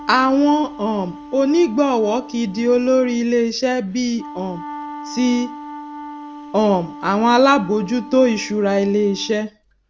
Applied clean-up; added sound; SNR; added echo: none; Wind instrument, woodwind instrument; 16 dB; none.